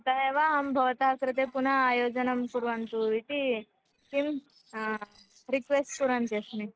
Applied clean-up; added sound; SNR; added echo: neural separator model SepFormer DNS4.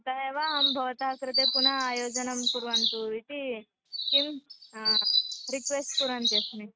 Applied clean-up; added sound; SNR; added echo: neural mask model RNNoise.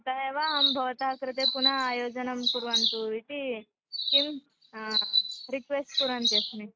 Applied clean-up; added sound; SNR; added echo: neural mask model Resemble Enhance denoiser.